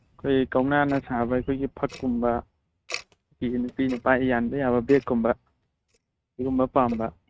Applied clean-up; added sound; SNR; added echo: neural mask model RNNoise.